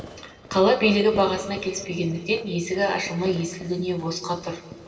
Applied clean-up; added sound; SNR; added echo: none; Fireworks; 18 dB; reverberation time 2.5 s.